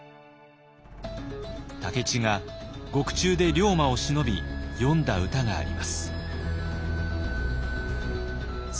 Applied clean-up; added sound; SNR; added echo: none; none; none; none.